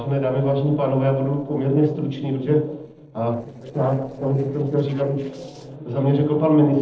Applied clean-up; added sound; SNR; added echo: neural separator model SepFormer DNS4.